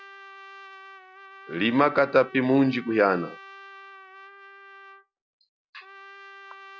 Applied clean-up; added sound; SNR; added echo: none; Trumpet; 19 dB; none.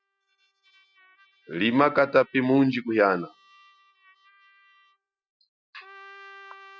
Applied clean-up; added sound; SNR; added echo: classical method spectral subtraction.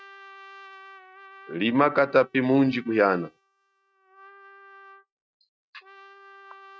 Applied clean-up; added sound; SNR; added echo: neural mask model RNNoise.